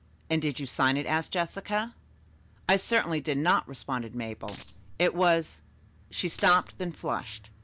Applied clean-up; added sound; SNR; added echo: none; Coin (dropping); 11 dB; none.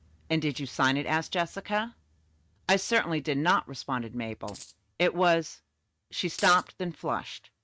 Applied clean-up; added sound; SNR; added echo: neural mask model RNNoise.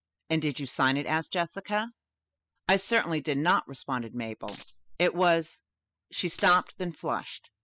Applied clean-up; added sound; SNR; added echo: classical method spectral subtraction.